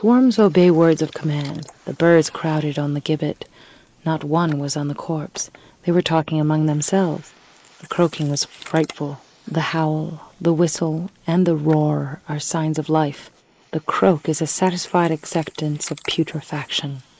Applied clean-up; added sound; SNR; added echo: neural mask model Resemble Enhance denoiser.